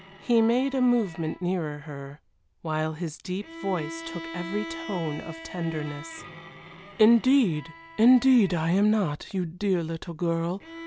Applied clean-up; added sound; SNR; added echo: none; Bowed string instrument; 16 dB; none.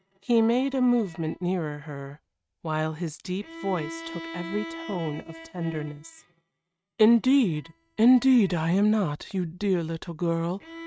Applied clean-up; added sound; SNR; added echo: neural mask model RNNoise.